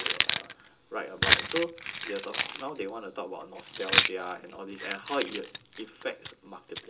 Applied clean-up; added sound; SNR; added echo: none; Keys jangling; -5 dB; reverberation time 0.2 s.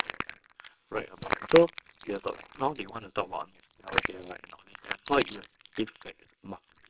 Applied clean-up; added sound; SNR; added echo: neural separator model SepFormer WHAMR!.